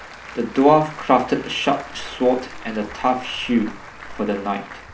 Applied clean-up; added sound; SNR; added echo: none; Applause / Crowd; 15 dB; reverberation time 0.4 s.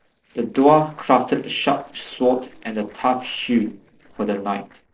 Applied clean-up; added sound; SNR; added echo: neural separator model SepFormer DNS4.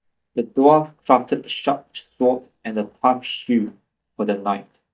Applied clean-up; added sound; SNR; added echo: neural mask model DeepFilterNet 3.